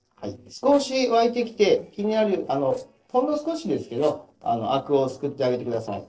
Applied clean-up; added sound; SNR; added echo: neural separator model SepFormer DNS4.